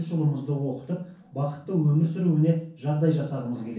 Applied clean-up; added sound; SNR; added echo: none; none; none; reverberation time 0.6 s.